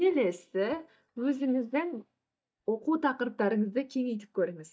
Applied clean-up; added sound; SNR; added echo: neural mask model DeepFilterNet 3.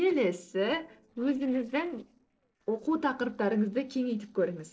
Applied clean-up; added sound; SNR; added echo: neural separator model SepFormer DNS4.